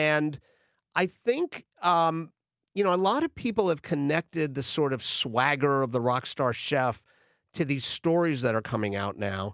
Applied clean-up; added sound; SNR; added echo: none; none; none; none.